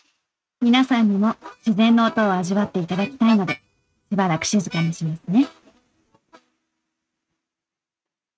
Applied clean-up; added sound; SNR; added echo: neural mask model RNNoise.